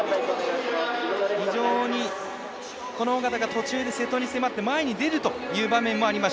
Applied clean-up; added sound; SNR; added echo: none; none; none; none.